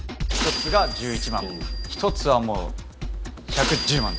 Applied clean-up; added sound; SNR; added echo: none; none; none; none.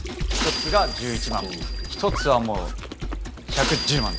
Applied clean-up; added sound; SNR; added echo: none; Squeak / Trickle, dribble / Sink (filling or washing); 14 dB; none.